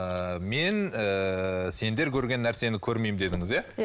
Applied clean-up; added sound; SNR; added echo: none; Car; 19 dB; none.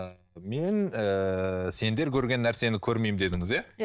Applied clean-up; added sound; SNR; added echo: neural mask model DeepFilterNet 3.